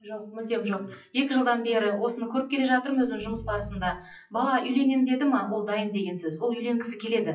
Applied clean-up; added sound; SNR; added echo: classical method WPE with log-MMSE.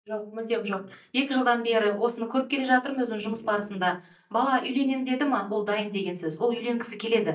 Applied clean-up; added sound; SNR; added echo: neural mask model DeepFilterNet 3.